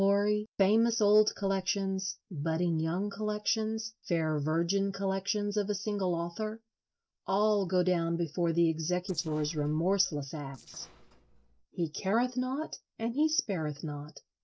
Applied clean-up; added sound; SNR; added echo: neural separator model SepFormer DNS4.